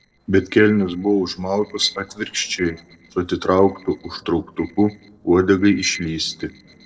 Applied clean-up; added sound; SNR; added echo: neural separator model SepFormer DNS4.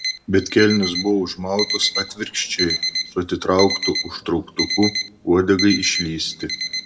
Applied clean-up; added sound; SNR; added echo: none; Alarm; 6 dB; reverberation time 0.7 s.